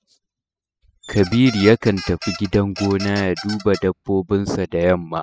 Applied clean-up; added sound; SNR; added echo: classical method spectral subtraction.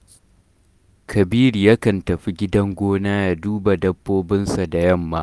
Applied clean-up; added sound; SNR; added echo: none; none; none; none.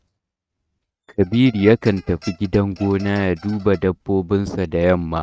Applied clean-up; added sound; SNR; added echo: neural mask model RNNoise.